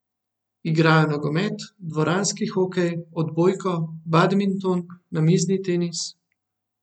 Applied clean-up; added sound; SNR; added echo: none; none; none; none.